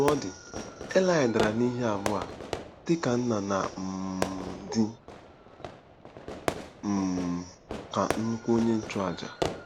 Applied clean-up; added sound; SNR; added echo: none; Fireworks; 8 dB; none.